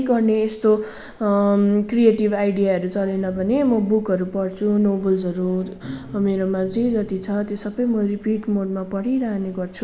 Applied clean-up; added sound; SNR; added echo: none; none; none; none.